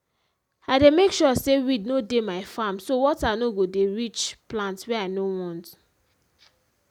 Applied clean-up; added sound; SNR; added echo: none; none; none; none.